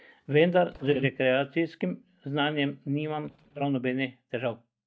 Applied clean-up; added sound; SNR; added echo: neural mask model DeepFilterNet 3.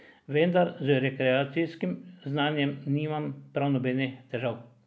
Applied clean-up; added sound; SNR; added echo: none; none; none; none.